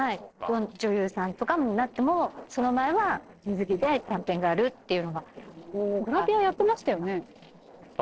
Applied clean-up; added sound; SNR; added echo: neural separator model SepFormer DNS4.